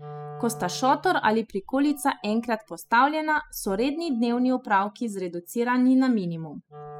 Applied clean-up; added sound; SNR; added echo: classical method spectral subtraction.